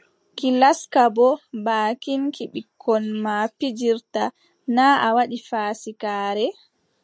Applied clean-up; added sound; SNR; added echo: none; none; none; none.